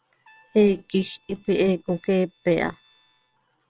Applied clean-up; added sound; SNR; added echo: neural separator model SepFormer WHAM!.